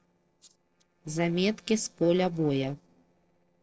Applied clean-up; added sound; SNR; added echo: neural separator model SepFormer DNS4.